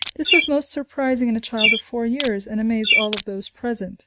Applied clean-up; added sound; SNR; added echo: neural mask model RNNoise.